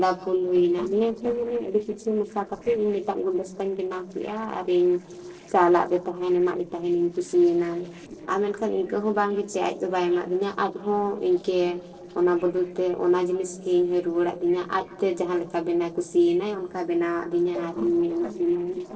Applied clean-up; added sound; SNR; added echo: neural separator model SepFormer DNS4.